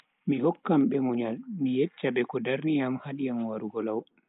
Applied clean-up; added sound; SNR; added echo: neural mask model Resemble Enhance denoiser.